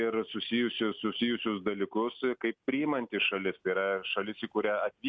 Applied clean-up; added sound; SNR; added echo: none; none; none; none.